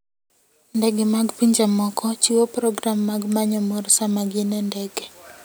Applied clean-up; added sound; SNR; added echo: none; none; none; none.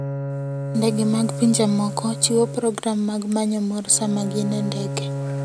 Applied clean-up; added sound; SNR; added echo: none; Bowed string instrument; 7 dB; none.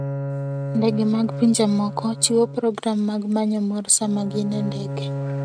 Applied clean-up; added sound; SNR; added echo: neural mask model RNNoise.